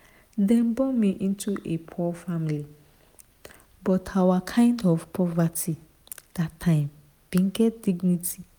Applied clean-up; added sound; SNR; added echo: none; none; none; none.